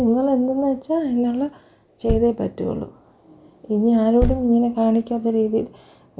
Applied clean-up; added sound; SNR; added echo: none; Thump, thud; 11 dB; none.